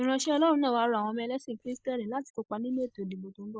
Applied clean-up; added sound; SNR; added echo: neural mask model Resemble Enhance denoiser.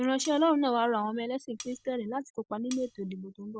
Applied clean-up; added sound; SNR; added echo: none; Cutlery, silverware; 19 dB; none.